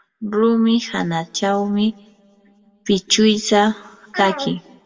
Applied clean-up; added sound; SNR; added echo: none; none; none; reverberation time 1.2 s.